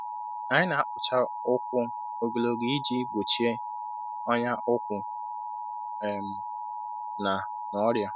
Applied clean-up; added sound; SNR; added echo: none; Alarm; 6 dB; none.